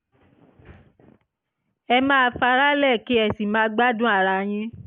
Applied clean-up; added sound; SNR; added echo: none; none; none; none.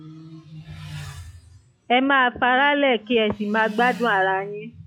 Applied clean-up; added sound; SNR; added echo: classical method log-MMSE.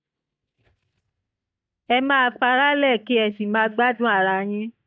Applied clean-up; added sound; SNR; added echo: neural mask model DeepFilterNet 3.